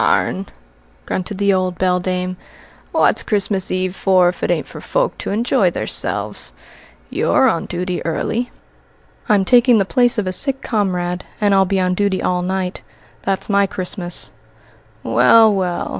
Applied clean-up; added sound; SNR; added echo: none; none; none; none.